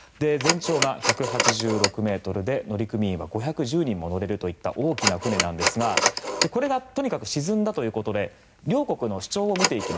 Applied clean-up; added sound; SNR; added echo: none; Telephone; 3 dB; none.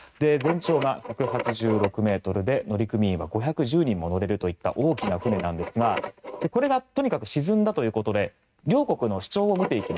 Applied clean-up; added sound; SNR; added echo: neural mask model RNNoise.